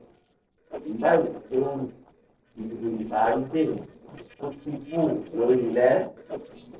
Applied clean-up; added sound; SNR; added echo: neural separator model SepFormer DNS4.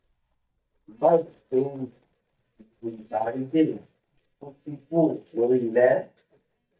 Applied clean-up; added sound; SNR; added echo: neural mask model DeepFilterNet 3.